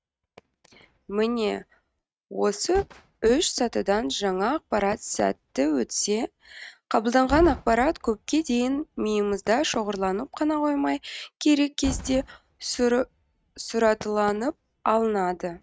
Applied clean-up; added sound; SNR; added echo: neural mask model RNNoise.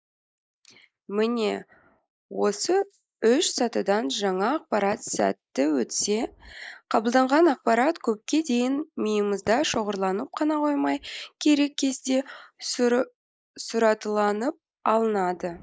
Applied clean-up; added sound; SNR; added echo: neural mask model Resemble Enhance denoiser.